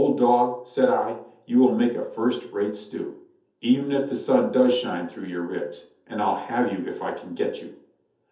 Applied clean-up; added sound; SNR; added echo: none; none; none; reverberation time 0.5 s.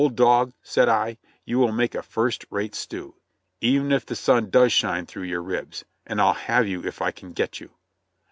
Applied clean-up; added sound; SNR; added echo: none; none; none; none.